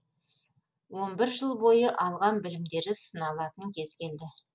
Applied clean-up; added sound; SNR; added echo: none; none; none; none.